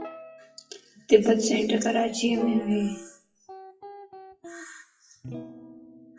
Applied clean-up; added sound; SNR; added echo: classical method WPE with log-MMSE.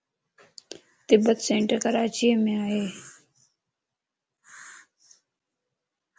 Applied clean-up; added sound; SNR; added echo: none; none; none; none.